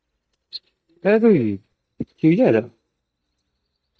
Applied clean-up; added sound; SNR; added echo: neural mask model DeepFilterNet 3.